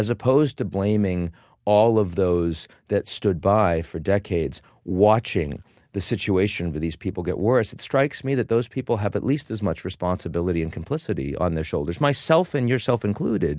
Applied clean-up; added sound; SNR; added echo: none; none; none; none.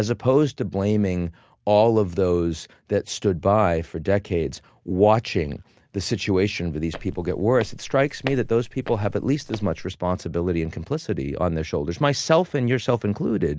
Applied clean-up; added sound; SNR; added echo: none; Walk, footsteps; 14 dB; none.